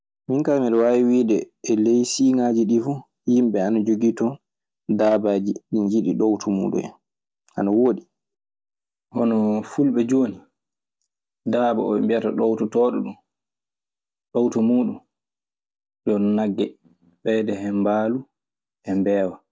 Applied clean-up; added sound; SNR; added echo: none; none; none; none.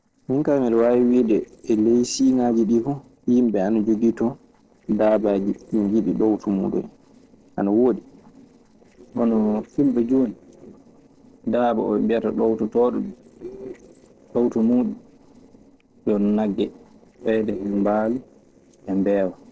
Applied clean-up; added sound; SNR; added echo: neural separator model SepFormer DNS4.